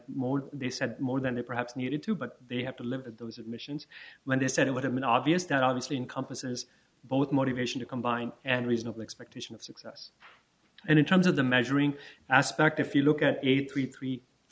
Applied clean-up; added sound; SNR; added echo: none; none; none; none.